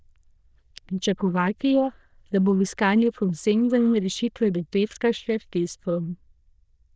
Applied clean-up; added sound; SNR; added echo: neural diffusion model UNIVERSE++.